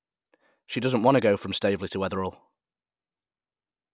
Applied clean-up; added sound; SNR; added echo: none; none; none; none.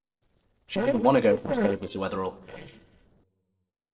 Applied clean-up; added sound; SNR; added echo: neural separator model SepFormer DNS4.